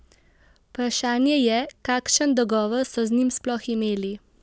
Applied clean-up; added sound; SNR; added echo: none; none; none; none.